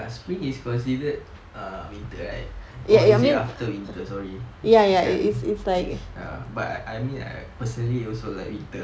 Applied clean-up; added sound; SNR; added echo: none; none; none; none.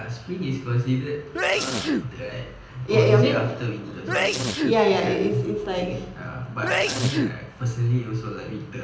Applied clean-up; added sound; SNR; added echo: none; Sneeze; 3 dB; reverberation time 0.8 s.